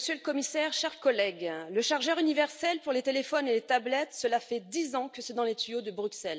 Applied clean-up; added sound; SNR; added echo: none; none; none; none.